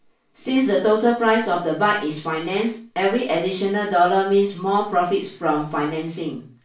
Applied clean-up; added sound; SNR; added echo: none; none; none; reverberation time 0.3 s.